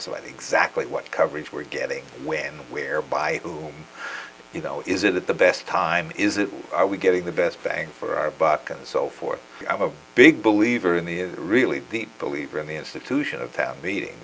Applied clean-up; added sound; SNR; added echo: none; none; none; none.